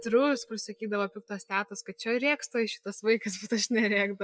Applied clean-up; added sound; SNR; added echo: neural mask model DeepFilterNet 3.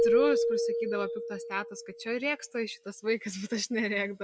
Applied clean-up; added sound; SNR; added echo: none; Keyboard (musical); -1 dB; none.